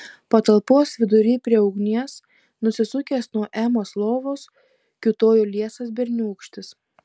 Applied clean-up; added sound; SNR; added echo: none; none; none; none.